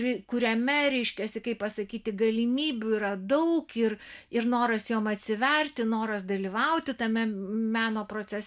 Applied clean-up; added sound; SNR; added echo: none; none; none; none.